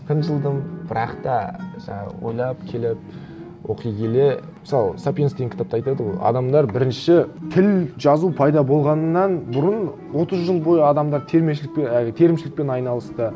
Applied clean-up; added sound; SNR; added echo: none; none; none; none.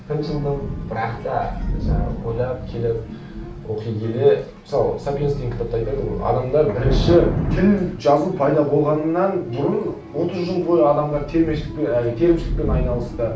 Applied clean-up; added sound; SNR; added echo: none; Thunder / Rain; 7 dB; reverberation time 0.3 s.